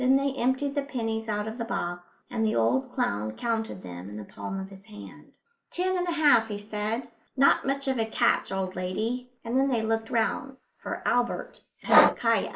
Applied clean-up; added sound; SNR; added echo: neural mask model Resemble Enhance denoiser.